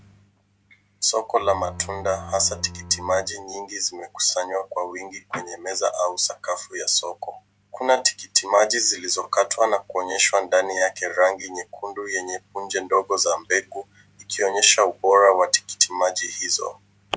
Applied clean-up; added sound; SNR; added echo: none; Bowed string instrument; 16 dB; none.